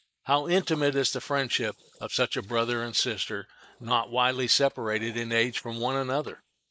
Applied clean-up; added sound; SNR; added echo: neural mask model Resemble Enhance denoiser.